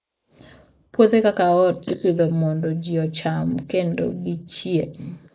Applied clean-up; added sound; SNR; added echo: neural mask model Resemble Enhance denoiser.